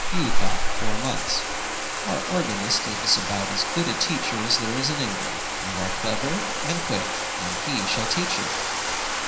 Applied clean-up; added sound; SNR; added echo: none; Bathtub (filling or washing); -4 dB; reverberation time 0.9 s.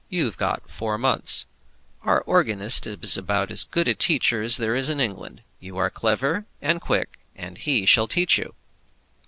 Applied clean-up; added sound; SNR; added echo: none; none; none; none.